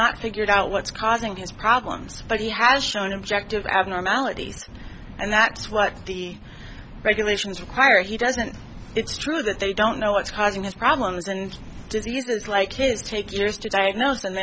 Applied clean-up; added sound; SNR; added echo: none; none; none; none.